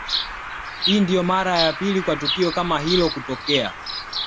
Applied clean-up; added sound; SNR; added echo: none; Bird vocalization, bird call, bird song; 5 dB; none.